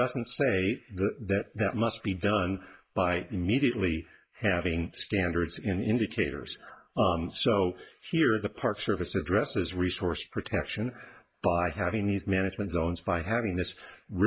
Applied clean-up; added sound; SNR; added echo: neural mask model Resemble Enhance denoiser.